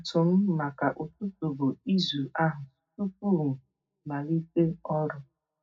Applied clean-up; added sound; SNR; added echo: none; none; none; reverberation time 0.4 s.